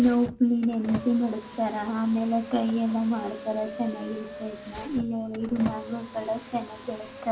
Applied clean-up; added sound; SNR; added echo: none; Car; 13 dB; reverberation time 0.3 s.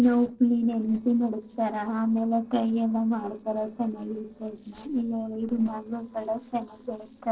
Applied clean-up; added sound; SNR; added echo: neural separator model SepFormer DNS4.